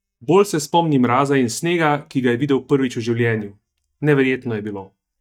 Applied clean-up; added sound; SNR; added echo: neural mask model DeepFilterNet 3.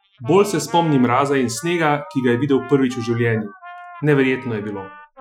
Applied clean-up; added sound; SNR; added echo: classical method Wiener filter.